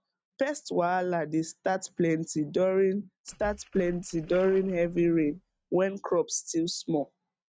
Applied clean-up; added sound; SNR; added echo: neural mask model RNNoise.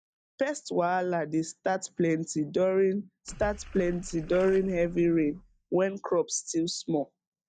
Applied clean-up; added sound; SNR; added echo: neural mask model DeepFilterNet 3.